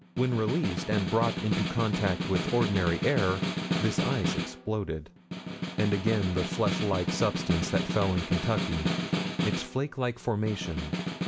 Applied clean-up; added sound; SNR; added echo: none; Snare drum; 2 dB; none.